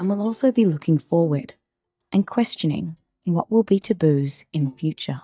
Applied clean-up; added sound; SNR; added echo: neural mask model DeepFilterNet 3.